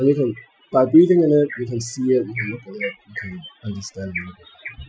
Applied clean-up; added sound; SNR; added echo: classical method Wiener filter.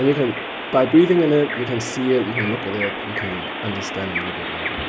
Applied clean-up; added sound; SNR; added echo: none; Bird vocalization, bird call, bird song; 7 dB; none.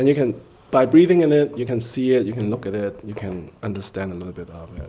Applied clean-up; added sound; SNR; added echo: none; none; none; none.